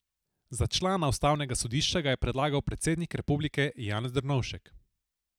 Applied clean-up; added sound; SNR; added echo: none; none; none; none.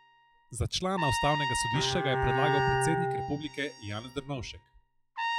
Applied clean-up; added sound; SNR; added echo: classical method log-MMSE.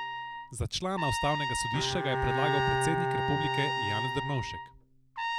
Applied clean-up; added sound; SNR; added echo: none; Bowed string instrument + Trumpet; -2 dB; none.